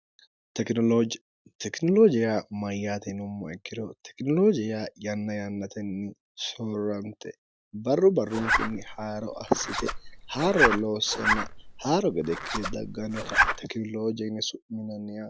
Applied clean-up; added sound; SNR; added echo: none; Zipper (clothing); 1 dB; none.